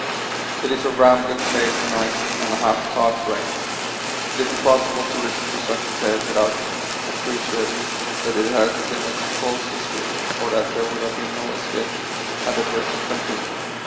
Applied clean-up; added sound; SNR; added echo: none; Fire; 2 dB; reverberation time 2.3 s.